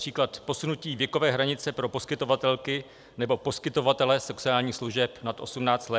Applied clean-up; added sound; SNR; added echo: none; none; none; none.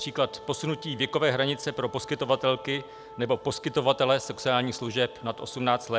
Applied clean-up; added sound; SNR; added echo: none; Wind instrument, woodwind instrument; 18 dB; none.